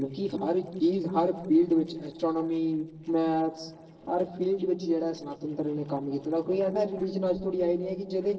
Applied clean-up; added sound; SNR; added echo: neural separator model SepFormer DNS4.